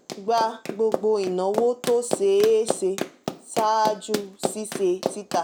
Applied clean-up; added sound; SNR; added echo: none; Run; 8 dB; none.